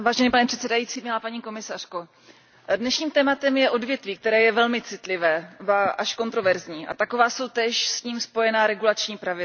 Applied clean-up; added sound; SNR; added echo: none; none; none; none.